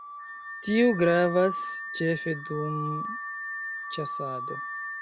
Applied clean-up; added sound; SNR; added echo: none; Alarm / Car; 7 dB; none.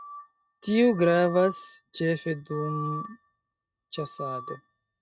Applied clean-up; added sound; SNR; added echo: neural mask model RNNoise.